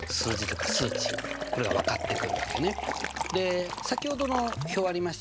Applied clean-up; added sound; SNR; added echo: none; Liquid; 2 dB; none.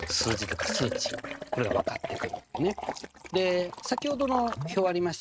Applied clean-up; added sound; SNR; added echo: neural mask model RNNoise.